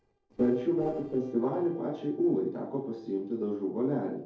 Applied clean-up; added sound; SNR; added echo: neural separator model SepFormer DNS4.